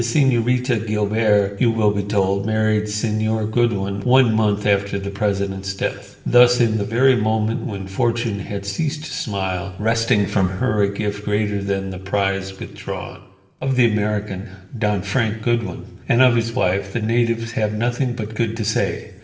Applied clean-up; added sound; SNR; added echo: none; none; none; reverberation time 0.8 s.